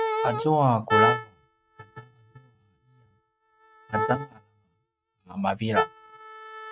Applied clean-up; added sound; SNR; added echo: neural mask model RNNoise.